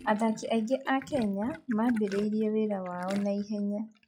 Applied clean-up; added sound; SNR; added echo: classical method log-MMSE.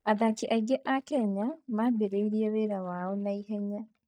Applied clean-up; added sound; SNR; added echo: neural mask model DeepFilterNet 3.